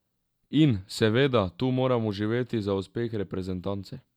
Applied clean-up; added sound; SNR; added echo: none; none; none; none.